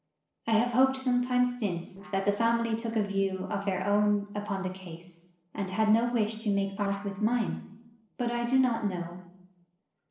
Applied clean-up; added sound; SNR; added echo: neural separator model SepFormer DNS4.